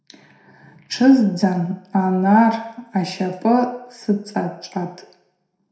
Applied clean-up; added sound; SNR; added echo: none; none; none; reverberation time 0.6 s.